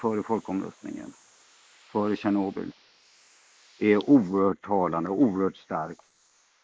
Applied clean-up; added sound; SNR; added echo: neural mask model Resemble Enhance denoiser.